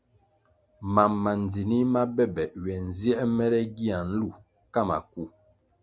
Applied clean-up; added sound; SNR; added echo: none; none; none; none.